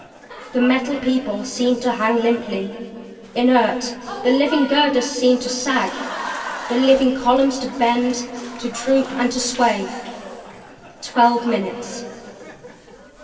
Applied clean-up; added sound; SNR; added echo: none; Applause / Crowd; 14 dB; reverberation time 2.4 s.